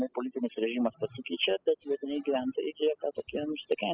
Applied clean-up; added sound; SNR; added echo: classical method spectral subtraction.